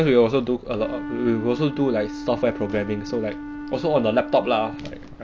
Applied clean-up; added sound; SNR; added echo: none; Wind instrument, woodwind instrument; 11 dB; none.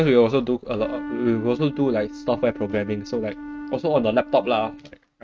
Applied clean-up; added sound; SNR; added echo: neural mask model RNNoise.